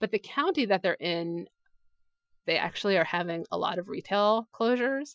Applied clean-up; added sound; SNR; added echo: classical method Wiener filter.